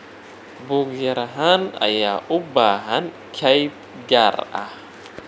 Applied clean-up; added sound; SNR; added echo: none; none; none; none.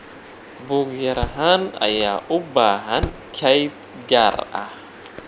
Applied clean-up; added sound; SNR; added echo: none; Slam; 15 dB; none.